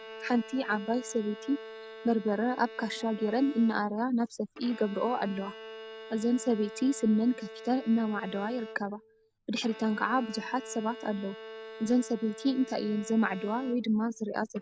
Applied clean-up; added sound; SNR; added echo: none; Bowed string instrument; 15 dB; none.